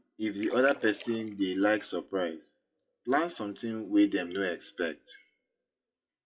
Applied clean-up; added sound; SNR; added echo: classical method WPE with log-MMSE.